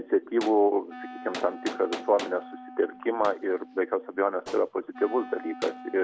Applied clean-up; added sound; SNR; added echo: none; Wind instrument, woodwind instrument + Gunshot, gunfire; 14 dB; none.